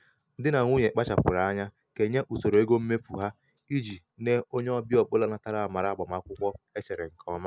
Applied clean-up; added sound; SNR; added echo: none; none; none; none.